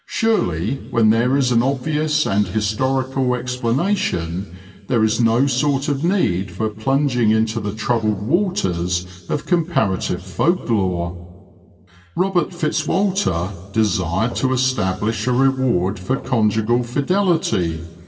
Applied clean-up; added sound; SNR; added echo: none; Walk, footsteps; 16 dB; reverberation time 1.8 s.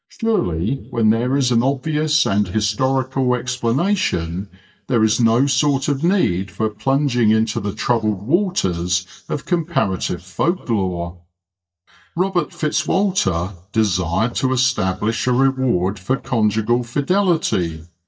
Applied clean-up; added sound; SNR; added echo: neural mask model DeepFilterNet 3.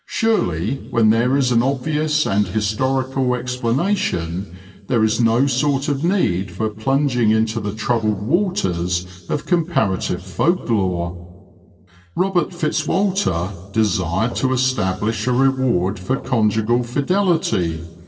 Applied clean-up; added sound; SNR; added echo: neural separator model SepFormer DNS4.